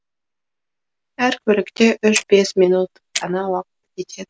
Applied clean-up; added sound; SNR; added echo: neural mask model Resemble Enhance denoiser.